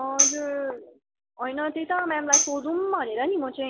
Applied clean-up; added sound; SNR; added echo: none; Tambourine; 0 dB; none.